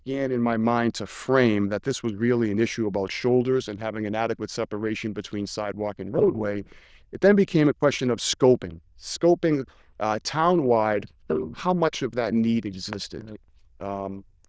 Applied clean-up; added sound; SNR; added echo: neural diffusion model UNIVERSE++.